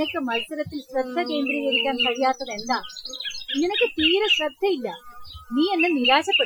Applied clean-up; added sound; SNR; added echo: classical method Wiener filter.